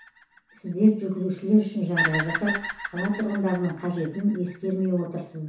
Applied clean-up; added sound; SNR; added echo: none; Bird vocalization, bird call, bird song; 9 dB; reverberation time 0.9 s.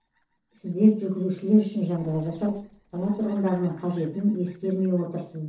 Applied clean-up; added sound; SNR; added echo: neural separator model SepFormer DNS4.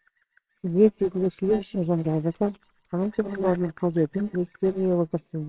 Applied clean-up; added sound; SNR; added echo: neural separator model SepFormer WHAMR!.